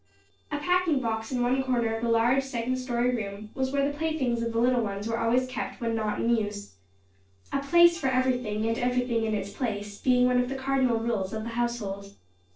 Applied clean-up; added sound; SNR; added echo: neural separator model SepFormer DNS4.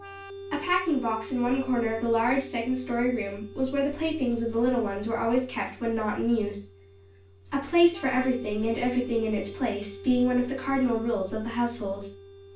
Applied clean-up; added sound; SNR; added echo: none; Organ; 17 dB; reverberation time 0.3 s.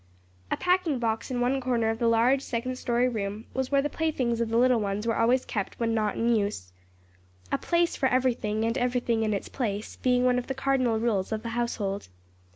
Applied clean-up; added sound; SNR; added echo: none; none; none; none.